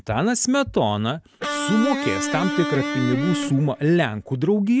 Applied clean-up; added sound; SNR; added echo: none; Electric guitar; 5 dB; none.